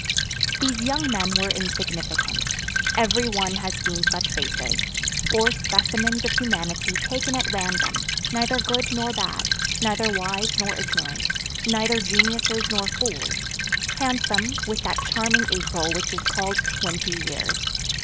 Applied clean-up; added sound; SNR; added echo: none; Stream / Trickle, dribble; -4 dB; none.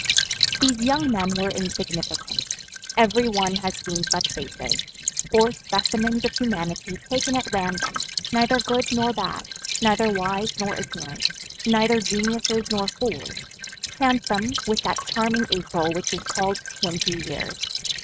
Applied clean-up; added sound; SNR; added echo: neural mask model RNNoise.